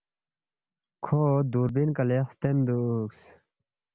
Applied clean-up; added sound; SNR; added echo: none; none; none; none.